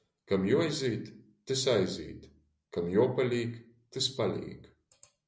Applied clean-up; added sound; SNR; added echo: none; none; none; none.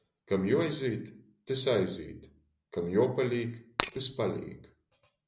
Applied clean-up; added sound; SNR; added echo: none; Shatter; 1 dB; none.